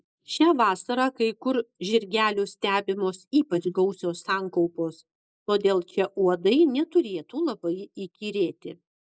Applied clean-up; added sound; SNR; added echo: neural mask model Resemble Enhance denoiser.